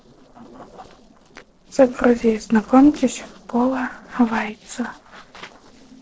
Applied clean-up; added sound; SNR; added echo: neural separator model SepFormer DNS4.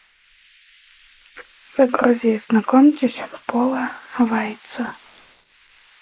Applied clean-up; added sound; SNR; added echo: neural mask model Resemble Enhance denoiser.